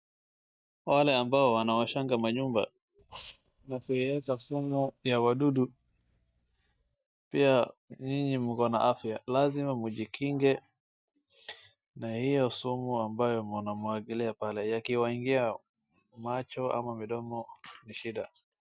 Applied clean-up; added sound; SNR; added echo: neural mask model DeepFilterNet 3.